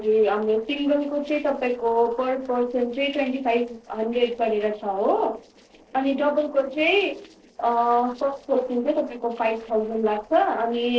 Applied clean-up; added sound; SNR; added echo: neural separator model SepFormer DNS4.